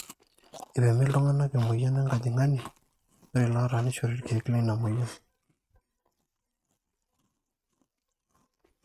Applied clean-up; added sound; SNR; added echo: neural mask model RNNoise.